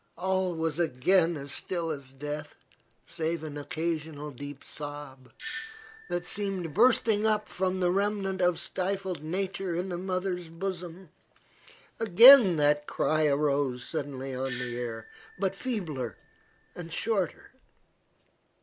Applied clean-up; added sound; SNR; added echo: none; Doorbell; 8 dB; none.